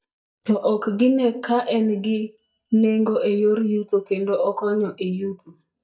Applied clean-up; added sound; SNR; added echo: neural mask model DeepFilterNet 3.